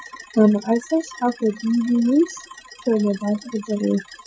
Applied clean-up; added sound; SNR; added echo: classical method Wiener filter.